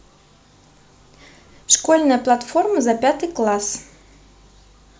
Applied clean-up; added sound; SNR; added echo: none; none; none; none.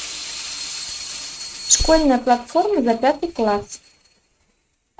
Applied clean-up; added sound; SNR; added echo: neural mask model RNNoise.